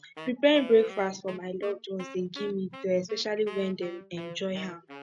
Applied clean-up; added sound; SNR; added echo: none; Wind instrument, woodwind instrument; 16 dB; none.